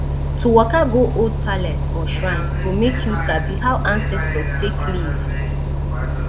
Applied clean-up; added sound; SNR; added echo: none; Bus; -1 dB; none.